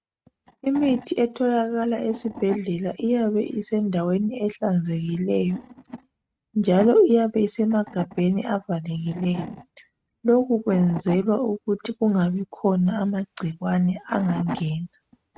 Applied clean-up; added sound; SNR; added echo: neural mask model RNNoise.